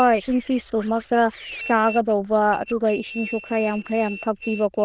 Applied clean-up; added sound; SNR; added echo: neural diffusion model UNIVERSE++.